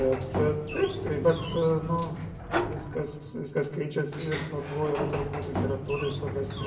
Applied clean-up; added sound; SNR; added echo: none; Sliding door; 5 dB; reverberation time 1.3 s.